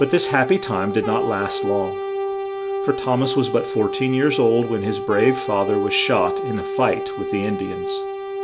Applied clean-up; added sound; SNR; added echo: none; Brass instrument; 4 dB; none.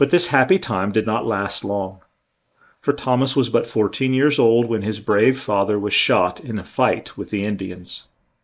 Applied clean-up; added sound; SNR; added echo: neural mask model Resemble Enhance denoiser.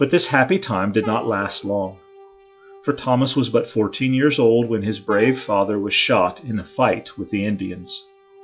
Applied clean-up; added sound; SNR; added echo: classical method log-MMSE.